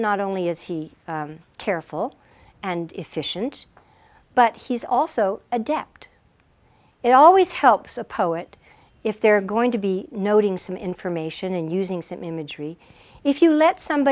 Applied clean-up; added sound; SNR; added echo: none; none; none; none.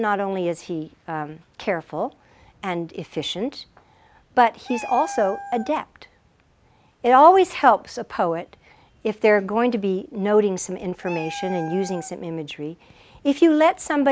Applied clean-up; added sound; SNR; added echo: none; Meow; 16 dB; none.